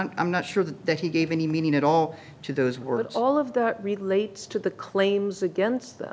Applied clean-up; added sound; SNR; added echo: none; none; none; none.